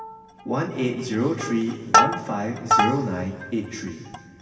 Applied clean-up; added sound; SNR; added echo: none; Plucked string instrument; -1 dB; reverberation time 2.3 s.